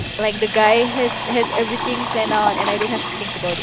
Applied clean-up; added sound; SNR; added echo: none; Sink (filling or washing) / Water tap, faucet; 3 dB; none.